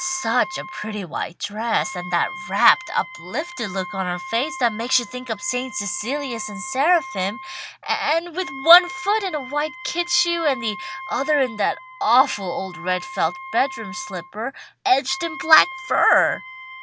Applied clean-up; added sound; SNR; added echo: none; Wind instrument, woodwind instrument; 13 dB; none.